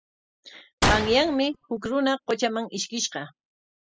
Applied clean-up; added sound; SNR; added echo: classical method spectral subtraction.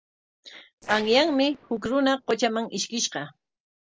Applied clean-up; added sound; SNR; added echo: neural separator model SepFormer DNS4.